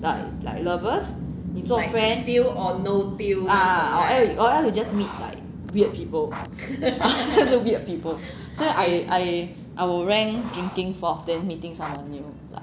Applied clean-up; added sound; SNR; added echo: none; Writing; 17 dB; none.